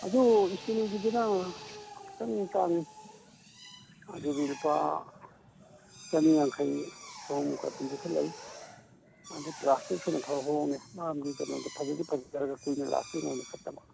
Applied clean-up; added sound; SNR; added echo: none; Drill; 16 dB; none.